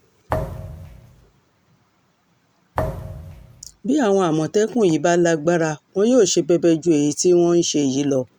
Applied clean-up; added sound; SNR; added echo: none; Thump, thud; 10 dB; none.